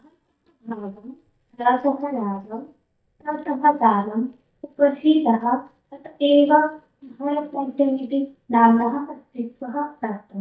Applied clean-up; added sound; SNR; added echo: neural mask model DeepFilterNet 3.